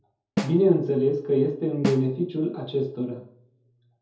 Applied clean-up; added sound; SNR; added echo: none; Snare drum; 9 dB; reverberation time 0.5 s.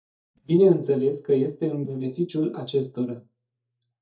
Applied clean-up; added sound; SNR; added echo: neural mask model DeepFilterNet 3.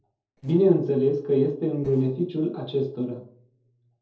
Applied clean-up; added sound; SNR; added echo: neural separator model SepFormer DNS4.